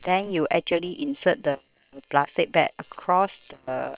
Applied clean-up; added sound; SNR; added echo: neural separator model SepFormer WHAM!.